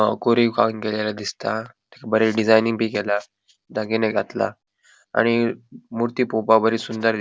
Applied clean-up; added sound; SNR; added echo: none; none; none; none.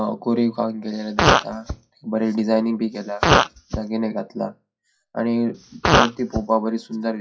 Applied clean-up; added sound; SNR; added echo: classical method WPE with log-MMSE.